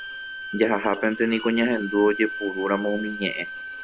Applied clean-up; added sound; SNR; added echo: none; Bowed string instrument; 10 dB; none.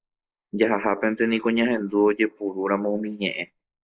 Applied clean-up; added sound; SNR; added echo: neural mask model Resemble Enhance denoiser.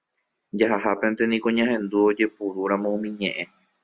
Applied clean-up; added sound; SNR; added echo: none; none; none; none.